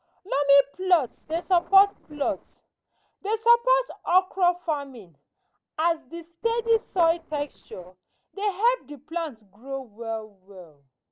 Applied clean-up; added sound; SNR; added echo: neural separator model SepFormer DNS4.